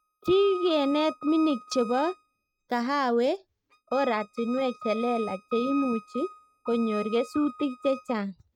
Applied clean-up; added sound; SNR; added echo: neural mask model RNNoise.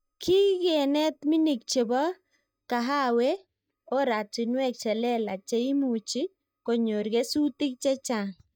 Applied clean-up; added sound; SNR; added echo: neural mask model DeepFilterNet 3.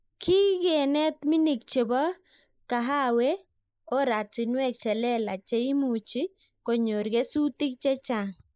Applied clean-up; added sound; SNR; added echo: neural mask model Resemble Enhance denoiser.